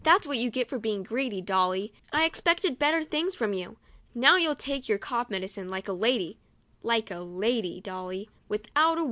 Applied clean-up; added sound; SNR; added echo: none; none; none; none.